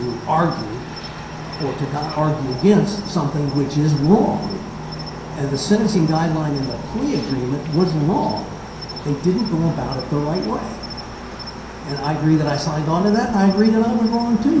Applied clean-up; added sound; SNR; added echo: none; Cricket; 11 dB; reverberation time 0.7 s.